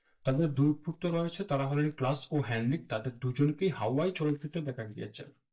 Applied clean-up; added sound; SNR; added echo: neural mask model DeepFilterNet 3.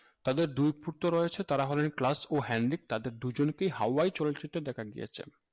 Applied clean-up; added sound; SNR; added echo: none; none; none; none.